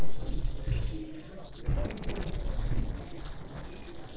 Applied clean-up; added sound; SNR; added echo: neural separator model SepFormer DNS4.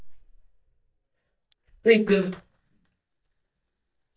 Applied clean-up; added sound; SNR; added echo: neural mask model DeepFilterNet 3.